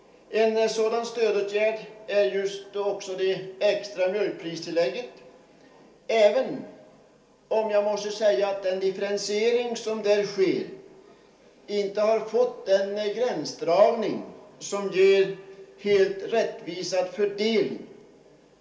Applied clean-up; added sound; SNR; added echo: none; none; none; reverberation time 0.4 s.